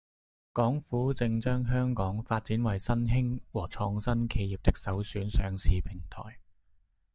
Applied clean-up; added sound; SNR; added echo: neural mask model DeepFilterNet 3.